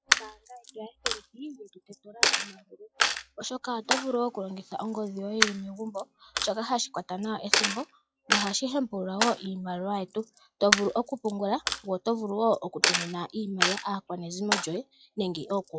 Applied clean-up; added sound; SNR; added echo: classical method log-MMSE.